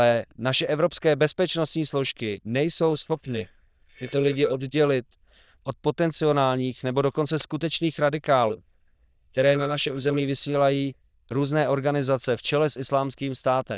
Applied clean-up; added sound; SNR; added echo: neural diffusion model UNIVERSE++.